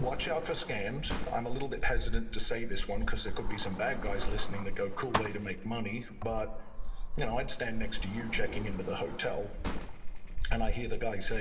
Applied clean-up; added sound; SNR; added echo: none; Sliding door; -4 dB; reverberation time 1.9 s.